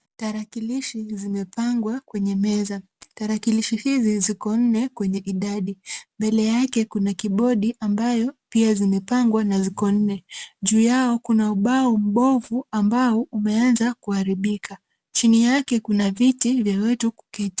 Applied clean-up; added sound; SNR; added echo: none; none; none; none.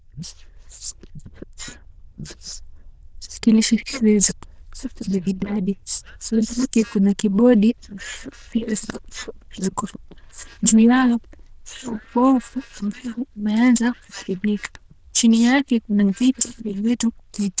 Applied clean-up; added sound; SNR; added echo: neural diffusion model UNIVERSE++.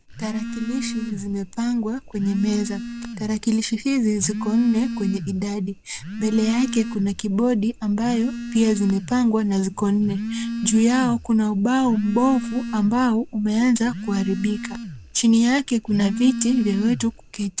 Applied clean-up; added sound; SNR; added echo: none; Telephone; 10 dB; none.